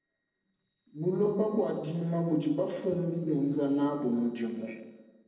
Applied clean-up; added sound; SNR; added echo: neural separator model SepFormer DNS4.